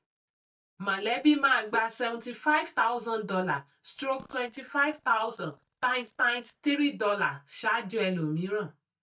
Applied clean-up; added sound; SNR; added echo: neural mask model DeepFilterNet 3.